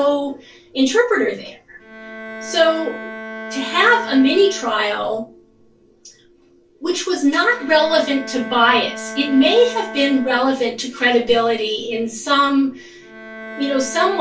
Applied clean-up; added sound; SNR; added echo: none; Bowed string instrument; 15 dB; reverberation time 0.1 s.